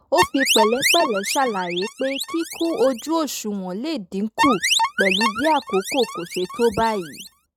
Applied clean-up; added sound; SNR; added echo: neural mask model RNNoise.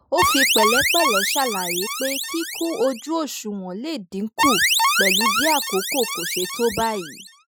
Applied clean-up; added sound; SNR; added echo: classical method Wiener filter.